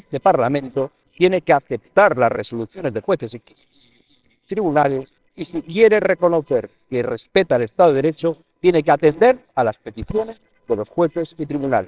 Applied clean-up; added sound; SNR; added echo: neural separator model SepFormer WHAMR!.